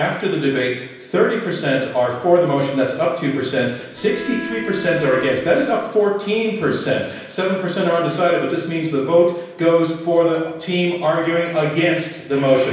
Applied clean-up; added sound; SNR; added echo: none; Bowed string instrument; 11 dB; reverberation time 0.9 s.